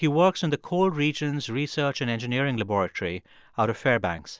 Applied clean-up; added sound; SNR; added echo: none; none; none; none.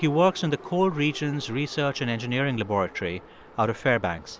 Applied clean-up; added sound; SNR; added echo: none; Subway, metro, underground; 20 dB; none.